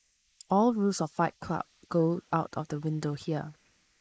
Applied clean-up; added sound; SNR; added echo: neural mask model Resemble Enhance denoiser.